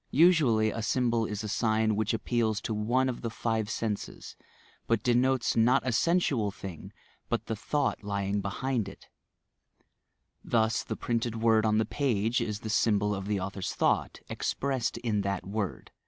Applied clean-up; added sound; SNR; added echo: none; none; none; none.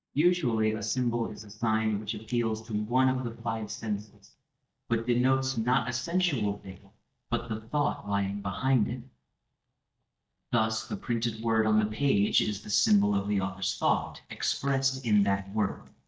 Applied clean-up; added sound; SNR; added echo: neural mask model DeepFilterNet 3.